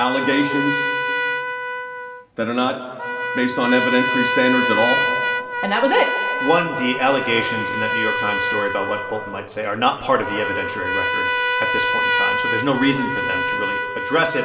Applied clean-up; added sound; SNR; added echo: none; Trumpet; 1 dB; reverberation time 2.0 s.